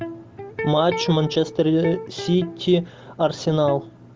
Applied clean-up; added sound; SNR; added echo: none; Electric guitar; 11 dB; none.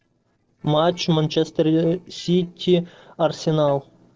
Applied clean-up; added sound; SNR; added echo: neural separator model SepFormer DNS4.